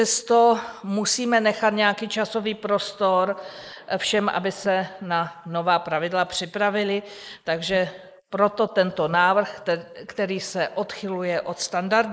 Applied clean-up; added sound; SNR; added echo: neural mask model Resemble Enhance denoiser.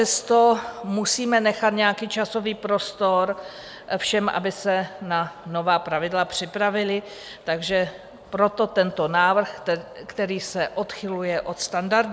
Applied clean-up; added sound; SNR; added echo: none; none; none; none.